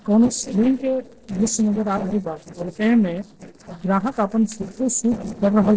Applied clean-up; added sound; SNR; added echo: neural separator model SepFormer DNS4.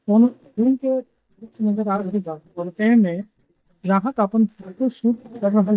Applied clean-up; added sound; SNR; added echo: neural mask model DeepFilterNet 3.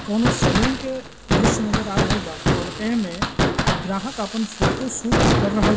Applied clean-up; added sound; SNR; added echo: none; Fireworks; -4 dB; reverberation time 1.2 s.